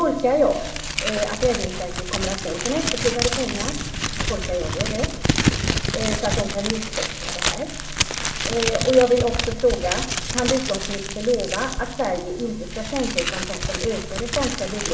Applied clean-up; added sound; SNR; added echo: none; Crumpling, crinkling; 2 dB; reverberation time 0.9 s.